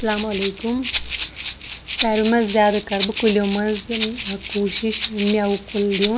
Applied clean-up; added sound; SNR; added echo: none; Rattle (instrument); 4 dB; none.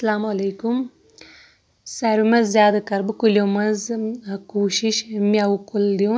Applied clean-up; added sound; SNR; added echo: none; none; none; none.